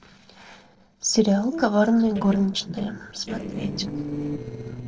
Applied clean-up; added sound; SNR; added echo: neural separator model SepFormer DNS4.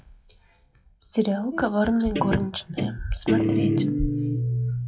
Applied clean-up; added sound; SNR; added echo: classical method WPE with log-MMSE.